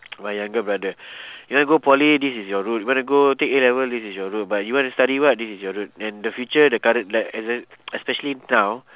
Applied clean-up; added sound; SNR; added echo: none; none; none; none.